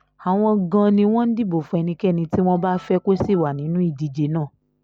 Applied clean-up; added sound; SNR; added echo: none; none; none; none.